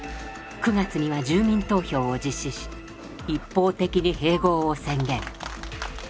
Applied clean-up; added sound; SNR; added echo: none; Marimba, xylophone; 20 dB; none.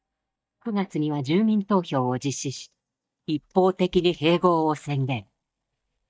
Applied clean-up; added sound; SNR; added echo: neural mask model DeepFilterNet 3.